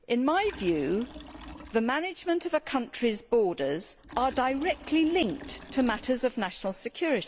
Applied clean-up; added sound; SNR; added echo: none; Liquid; 19 dB; none.